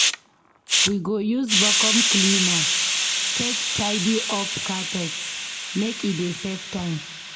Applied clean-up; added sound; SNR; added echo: none; Hiss; -3 dB; reverberation time 1.2 s.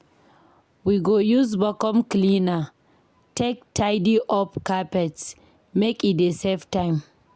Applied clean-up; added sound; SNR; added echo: none; none; none; none.